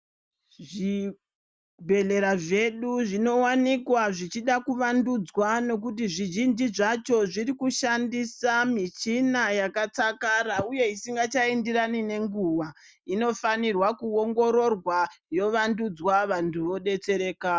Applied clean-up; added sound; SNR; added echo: none; none; none; none.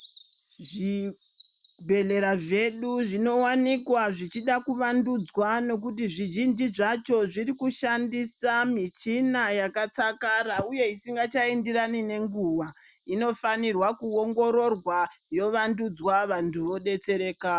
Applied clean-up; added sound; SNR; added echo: none; Bird vocalization, bird call, bird song; 5 dB; none.